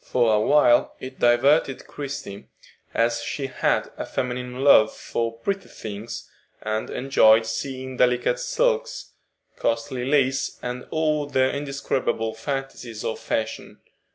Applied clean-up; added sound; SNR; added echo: none; none; none; none.